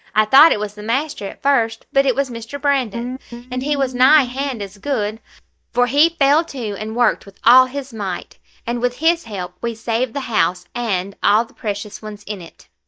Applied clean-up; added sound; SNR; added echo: neural mask model DeepFilterNet 3.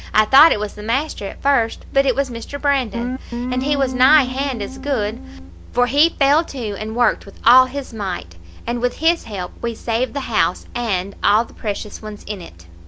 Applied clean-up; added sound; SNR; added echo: none; Guitar; 7 dB; none.